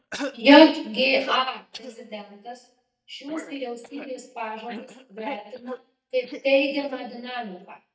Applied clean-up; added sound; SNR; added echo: neural mask model DeepFilterNet 3.